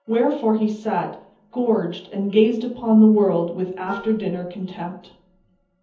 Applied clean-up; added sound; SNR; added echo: none; Wind instrument, woodwind instrument; 19 dB; reverberation time 0.7 s.